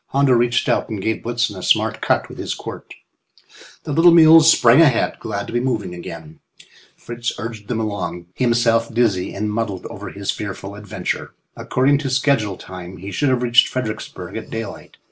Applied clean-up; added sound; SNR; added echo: none; none; none; none.